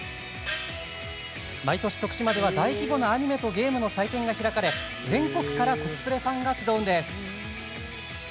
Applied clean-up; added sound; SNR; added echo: none; Gong; 11 dB; none.